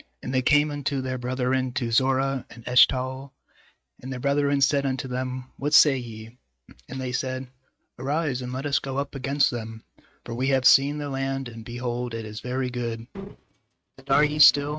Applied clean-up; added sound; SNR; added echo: neural mask model RNNoise.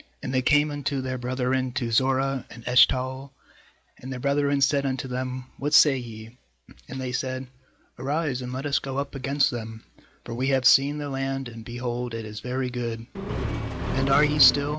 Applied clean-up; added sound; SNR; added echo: none; Accelerating, revving, vroom; 2 dB; none.